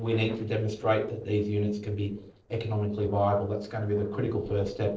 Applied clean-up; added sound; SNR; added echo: neural separator model SepFormer DNS4.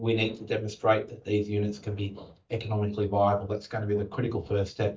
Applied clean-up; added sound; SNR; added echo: neural mask model DeepFilterNet 3.